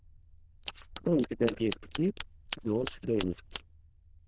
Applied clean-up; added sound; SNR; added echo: neural diffusion model UNIVERSE++.